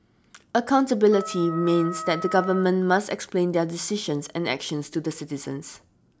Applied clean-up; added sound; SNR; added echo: none; Wind instrument, woodwind instrument; 10 dB; none.